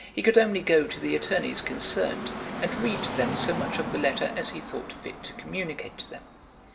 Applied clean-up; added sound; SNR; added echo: none; Car passing by / Traffic noise, roadway noise; 8 dB; reverberation time 0.4 s.